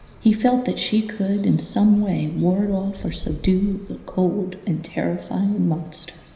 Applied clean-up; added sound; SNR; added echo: none; Bird; 17 dB; reverberation time 0.9 s.